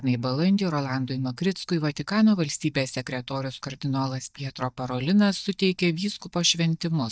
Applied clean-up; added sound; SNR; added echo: neural mask model DeepFilterNet 3.